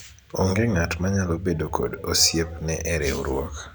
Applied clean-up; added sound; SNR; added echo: none; none; none; none.